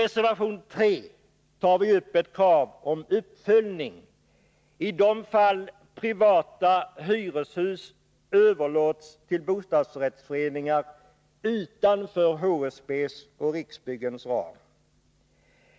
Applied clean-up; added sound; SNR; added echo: none; none; none; none.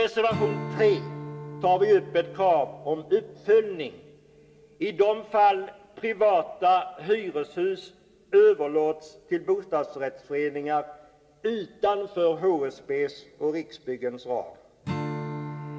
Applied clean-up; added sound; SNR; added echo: none; Strum; 15 dB; reverberation time 2.6 s.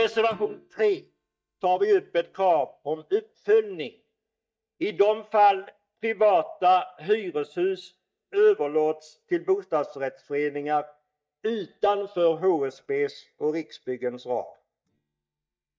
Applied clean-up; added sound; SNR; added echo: neural mask model DeepFilterNet 3.